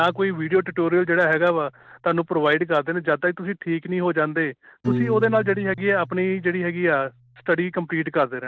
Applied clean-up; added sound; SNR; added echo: none; Piano; 14 dB; none.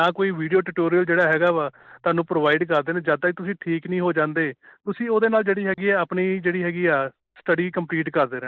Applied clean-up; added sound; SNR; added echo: neural mask model Resemble Enhance denoiser.